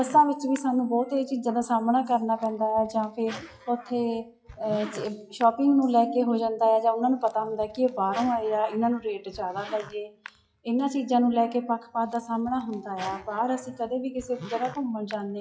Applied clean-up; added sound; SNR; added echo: classical method WPE with log-MMSE.